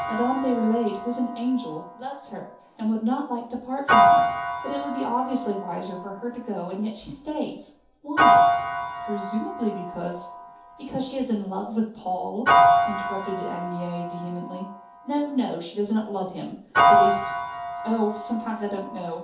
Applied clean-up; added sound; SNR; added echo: none; Piano; -3 dB; reverberation time 0.5 s.